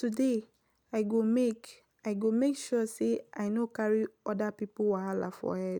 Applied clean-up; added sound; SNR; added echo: none; none; none; none.